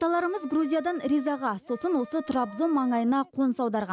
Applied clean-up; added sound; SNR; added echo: none; Wind instrument, woodwind instrument; 20 dB; none.